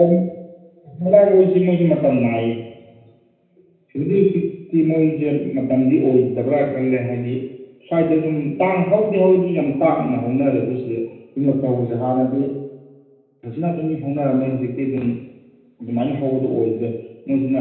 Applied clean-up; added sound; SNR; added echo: none; none; none; reverberation time 0.9 s.